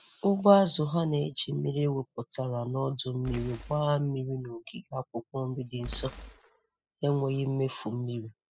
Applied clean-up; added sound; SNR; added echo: classical method spectral subtraction.